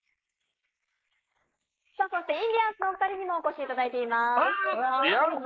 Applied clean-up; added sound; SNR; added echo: neural mask model Resemble Enhance denoiser.